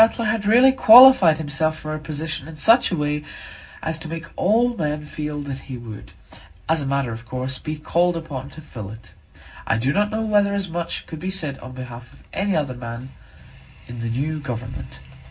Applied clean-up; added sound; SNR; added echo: none; none; none; reverberation time 0.4 s.